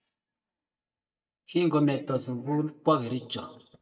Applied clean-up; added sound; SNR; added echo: neural mask model DeepFilterNet 3.